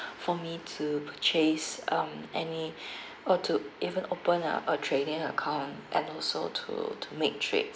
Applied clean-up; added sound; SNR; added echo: none; none; none; none.